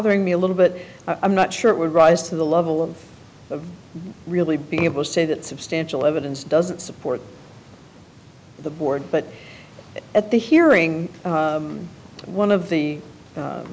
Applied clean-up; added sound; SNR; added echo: none; none; none; none.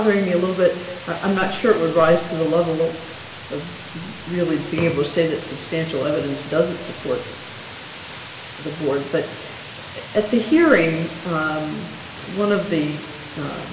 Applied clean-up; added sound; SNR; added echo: none; Water; 12 dB; reverberation time 0.9 s.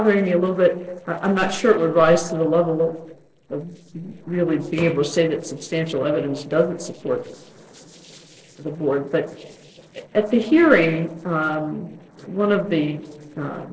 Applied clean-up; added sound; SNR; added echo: neural separator model SepFormer DNS4.